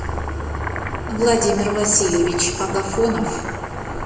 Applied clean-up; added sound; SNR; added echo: none; Boiling; 10 dB; reverberation time 1.1 s.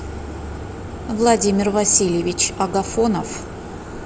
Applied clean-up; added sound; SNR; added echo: none; none; none; none.